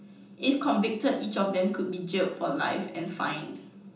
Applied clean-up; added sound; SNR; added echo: none; none; none; reverberation time 0.6 s.